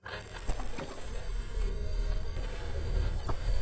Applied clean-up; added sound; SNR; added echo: neural mask model DeepFilterNet 3.